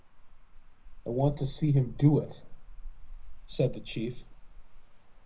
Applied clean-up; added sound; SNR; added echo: none; Rain; 10 dB; reverberation time 0.4 s.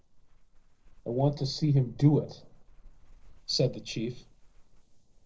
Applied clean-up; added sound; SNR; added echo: neural separator model SepFormer DNS4.